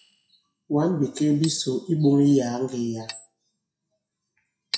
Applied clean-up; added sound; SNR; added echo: classical method WPE with log-MMSE.